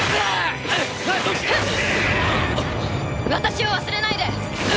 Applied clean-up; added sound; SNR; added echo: none; Knock / Wood; 13 dB; none.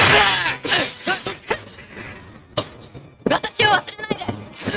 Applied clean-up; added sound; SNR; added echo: neural mask model RNNoise.